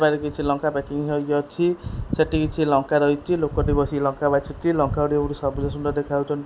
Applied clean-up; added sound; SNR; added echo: none; none; none; none.